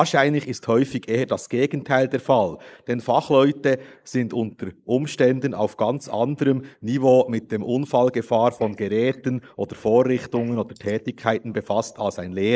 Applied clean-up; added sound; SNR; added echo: neural mask model Resemble Enhance denoiser.